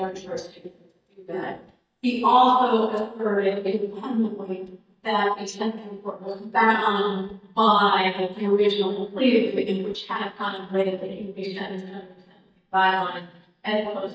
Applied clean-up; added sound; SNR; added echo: neural mask model DeepFilterNet 3.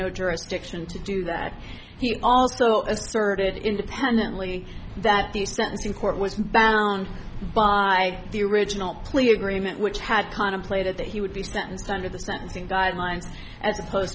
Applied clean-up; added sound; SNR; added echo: none; none; none; none.